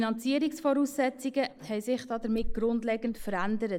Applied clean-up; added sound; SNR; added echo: neural mask model Resemble Enhance denoiser.